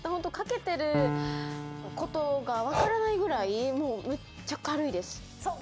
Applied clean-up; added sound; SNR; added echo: none; Piano + Breathing; 4 dB; none.